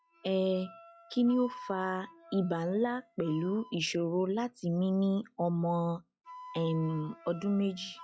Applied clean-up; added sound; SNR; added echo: classical method log-MMSE.